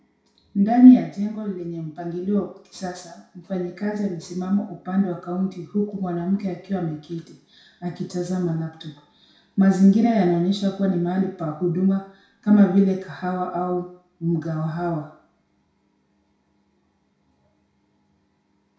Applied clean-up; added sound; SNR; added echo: none; none; none; reverberation time 0.5 s.